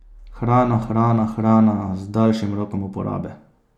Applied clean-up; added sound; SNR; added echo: none; none; none; none.